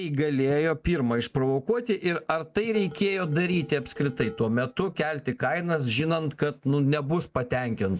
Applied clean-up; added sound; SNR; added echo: none; Dishes, pots, and pans; 15 dB; none.